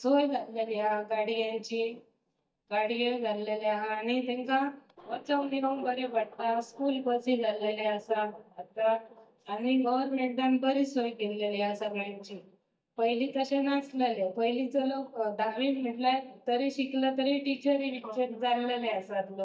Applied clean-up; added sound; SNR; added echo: neural mask model DeepFilterNet 3.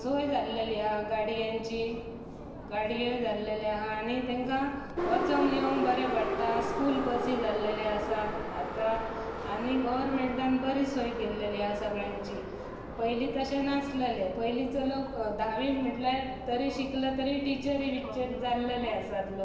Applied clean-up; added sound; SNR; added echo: none; Subway, metro, underground; 6 dB; reverberation time 0.9 s.